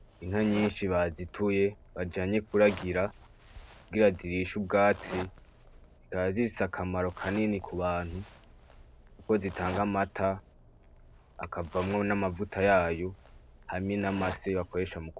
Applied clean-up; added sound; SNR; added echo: none; Zipper (clothing); 17 dB; none.